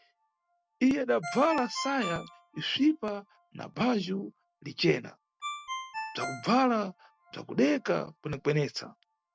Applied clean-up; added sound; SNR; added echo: none; Ringtone; 14 dB; none.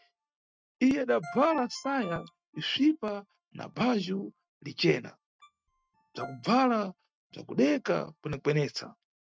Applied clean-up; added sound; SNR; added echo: neural mask model RNNoise.